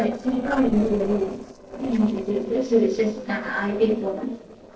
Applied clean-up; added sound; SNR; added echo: neural separator model SepFormer DNS4.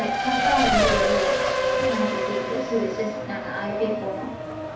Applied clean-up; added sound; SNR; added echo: none; Race car, auto racing; -4 dB; reverberation time 0.6 s.